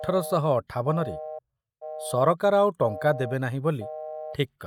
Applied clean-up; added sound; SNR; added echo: none; Telephone; 12 dB; none.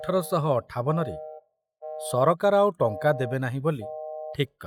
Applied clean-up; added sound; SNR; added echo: classical method log-MMSE.